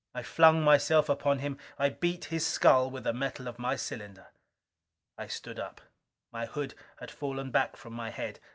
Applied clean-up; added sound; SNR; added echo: none; none; none; none.